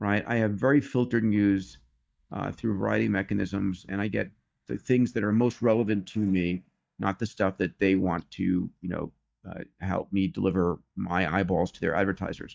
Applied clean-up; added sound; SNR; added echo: neural mask model DeepFilterNet 3.